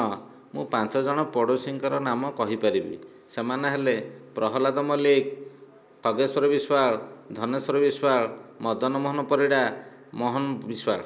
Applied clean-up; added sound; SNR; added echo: none; none; none; none.